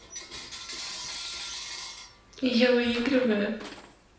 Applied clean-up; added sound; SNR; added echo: none; Coin (dropping) / Bell; 11 dB; reverberation time 0.9 s.